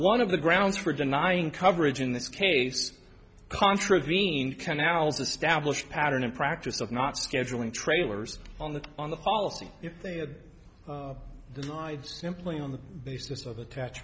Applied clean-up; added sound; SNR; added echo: none; none; none; none.